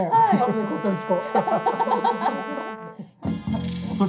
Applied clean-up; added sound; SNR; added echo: none; Brass instrument; 11 dB; reverberation time 0.3 s.